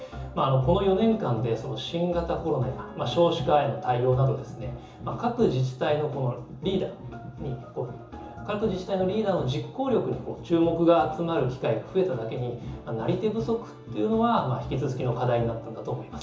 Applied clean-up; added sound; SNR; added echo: none; none; none; reverberation time 0.7 s.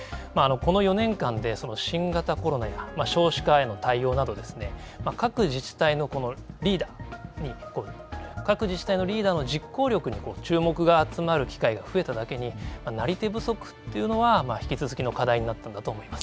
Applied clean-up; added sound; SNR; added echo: none; none; none; none.